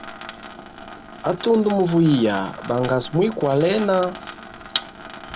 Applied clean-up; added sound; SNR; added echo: none; Sink (filling or washing) / Water tap, faucet; 14 dB; none.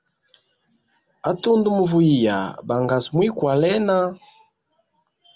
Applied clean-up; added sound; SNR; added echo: none; none; none; none.